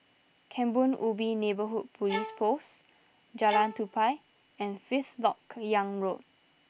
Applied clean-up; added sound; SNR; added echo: none; Bowed string instrument; 9 dB; none.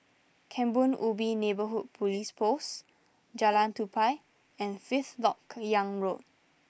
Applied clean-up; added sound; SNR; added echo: neural mask model Resemble Enhance denoiser.